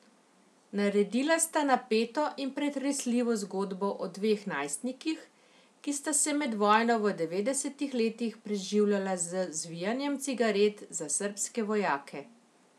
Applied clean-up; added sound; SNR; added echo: none; none; none; none.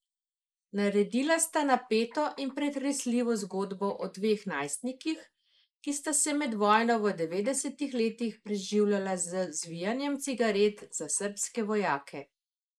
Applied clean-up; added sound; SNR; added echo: neural mask model Resemble Enhance denoiser.